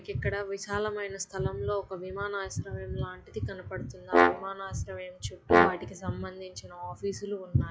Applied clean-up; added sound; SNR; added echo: classical method log-MMSE.